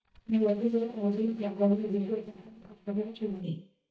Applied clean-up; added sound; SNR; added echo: neural mask model DeepFilterNet 3.